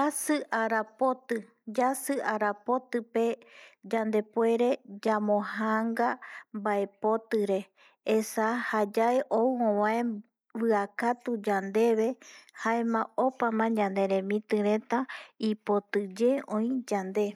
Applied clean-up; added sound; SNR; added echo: none; none; none; none.